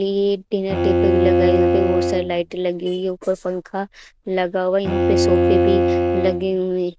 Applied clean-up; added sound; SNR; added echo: none; Bowed string instrument; -2 dB; none.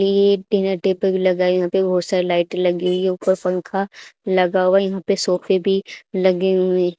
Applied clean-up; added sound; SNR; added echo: none; none; none; none.